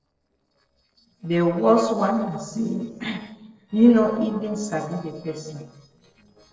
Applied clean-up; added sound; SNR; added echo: neural separator model SepFormer DNS4.